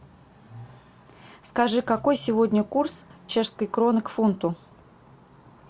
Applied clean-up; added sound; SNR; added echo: none; none; none; none.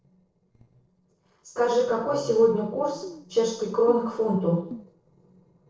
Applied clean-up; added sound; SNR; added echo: neural separator model SepFormer DNS4.